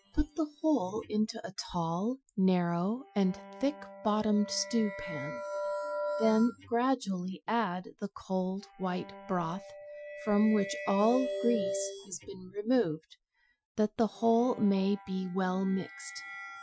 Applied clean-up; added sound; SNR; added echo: classical method Wiener filter.